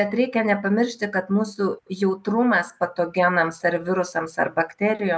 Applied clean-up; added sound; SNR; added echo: none; none; none; none.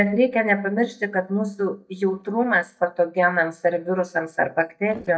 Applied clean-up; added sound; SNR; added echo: neural mask model DeepFilterNet 3.